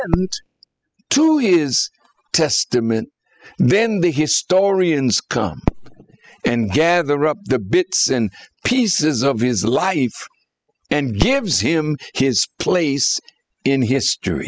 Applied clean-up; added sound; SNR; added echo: classical method spectral subtraction.